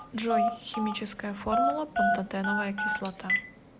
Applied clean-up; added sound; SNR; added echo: none; Telephone; -3 dB; none.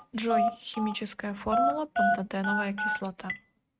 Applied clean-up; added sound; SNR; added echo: neural mask model RNNoise.